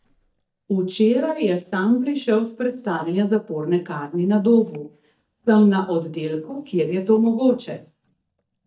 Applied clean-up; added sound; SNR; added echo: neural mask model DeepFilterNet 3.